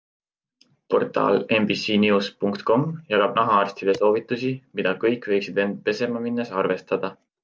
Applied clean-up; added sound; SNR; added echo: none; none; none; none.